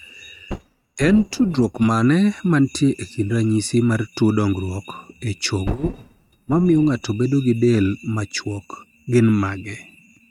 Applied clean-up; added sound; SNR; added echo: neural mask model RNNoise.